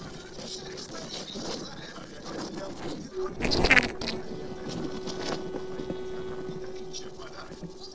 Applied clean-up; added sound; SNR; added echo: neural separator model SepFormer DNS4.